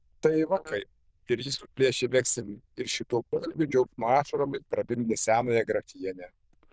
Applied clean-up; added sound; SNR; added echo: neural diffusion model UNIVERSE++.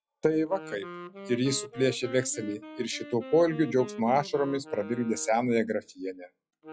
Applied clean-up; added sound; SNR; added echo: classical method log-MMSE.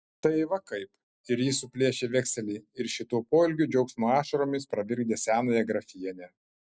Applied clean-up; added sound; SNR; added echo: none; none; none; none.